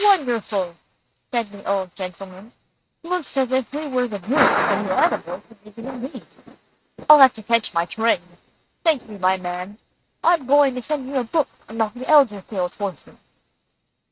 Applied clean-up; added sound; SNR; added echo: neural mask model RNNoise.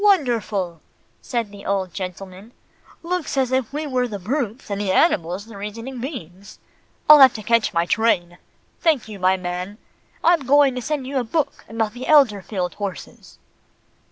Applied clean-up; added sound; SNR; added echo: none; none; none; none.